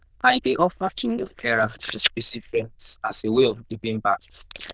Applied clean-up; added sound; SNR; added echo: neural diffusion model UNIVERSE++.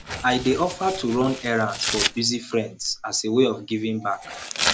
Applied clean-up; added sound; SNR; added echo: none; Tearing; 7 dB; none.